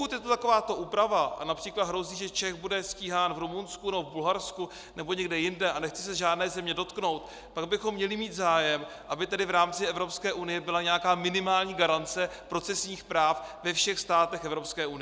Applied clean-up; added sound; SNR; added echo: none; none; none; none.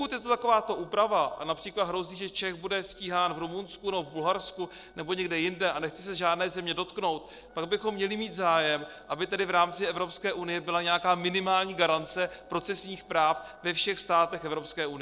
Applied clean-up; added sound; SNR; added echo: neural separator model SepFormer DNS4.